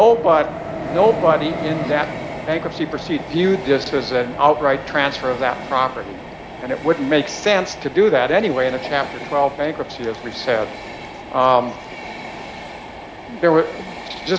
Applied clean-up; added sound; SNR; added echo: none; Train; 11 dB; none.